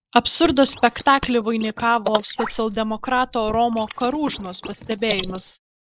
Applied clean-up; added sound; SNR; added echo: neural mask model Resemble Enhance denoiser.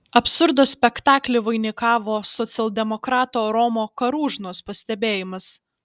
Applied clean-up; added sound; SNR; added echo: none; none; none; none.